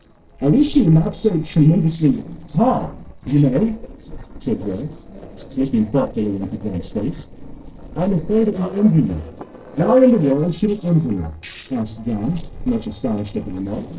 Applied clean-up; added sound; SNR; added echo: neural separator model SepFormer DNS4.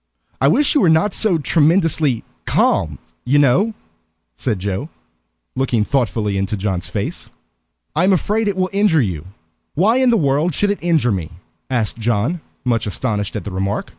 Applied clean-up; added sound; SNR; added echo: none; none; none; none.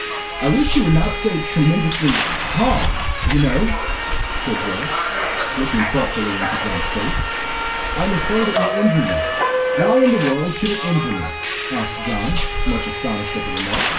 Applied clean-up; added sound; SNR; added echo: none; Subway, metro, underground; 0 dB; reverberation time 0.3 s.